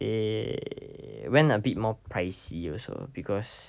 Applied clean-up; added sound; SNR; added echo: none; none; none; none.